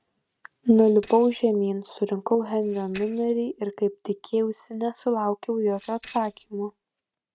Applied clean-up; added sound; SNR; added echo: neural mask model RNNoise.